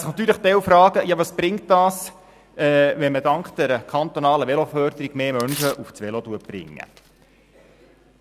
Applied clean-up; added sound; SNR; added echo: none; Tearing; 17 dB; none.